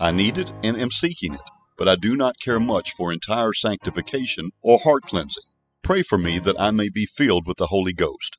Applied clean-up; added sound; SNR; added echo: classical method spectral subtraction.